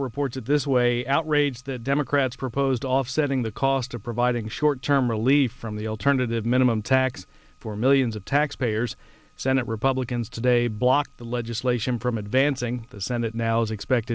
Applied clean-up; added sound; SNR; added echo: none; none; none; none.